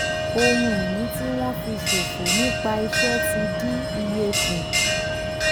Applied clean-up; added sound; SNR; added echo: none; Bell; -3 dB; none.